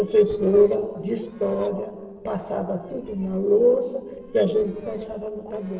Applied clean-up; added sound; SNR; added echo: neural separator model SepFormer DNS4.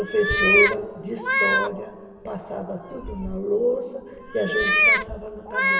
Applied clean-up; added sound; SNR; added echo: none; Meow; -2 dB; reverberation time 2.3 s.